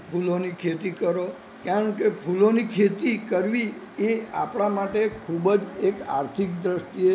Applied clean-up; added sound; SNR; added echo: none; none; none; none.